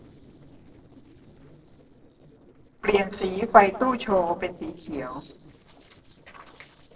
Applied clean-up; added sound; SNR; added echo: neural separator model SepFormer DNS4.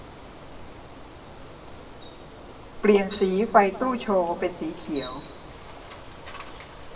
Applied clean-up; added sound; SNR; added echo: none; Bicycle; 13 dB; reverberation time 1.1 s.